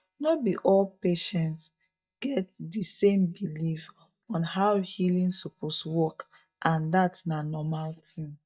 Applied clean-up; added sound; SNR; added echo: neural mask model DeepFilterNet 3.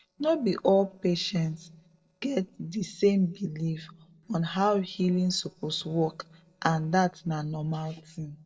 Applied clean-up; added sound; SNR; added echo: neural separator model SepFormer DNS4.